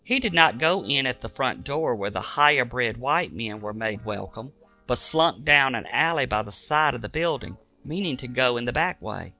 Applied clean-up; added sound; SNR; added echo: neural separator model SepFormer DNS4.